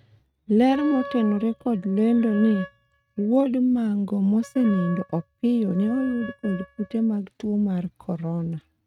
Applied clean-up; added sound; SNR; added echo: neural mask model RNNoise.